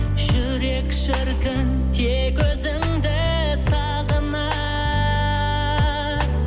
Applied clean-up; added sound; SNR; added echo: none; none; none; none.